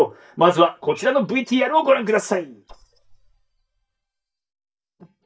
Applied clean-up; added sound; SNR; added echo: neural mask model DeepFilterNet 3.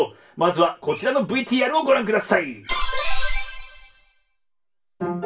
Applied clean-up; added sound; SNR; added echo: none; Bird; 17 dB; reverberation time 0.2 s.